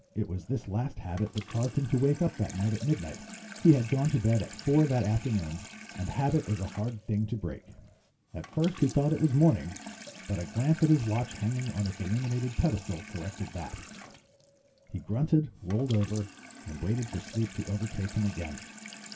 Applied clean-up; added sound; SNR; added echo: none; Sink (filling or washing) / Water tap, faucet; 17 dB; reverberation time 0.2 s.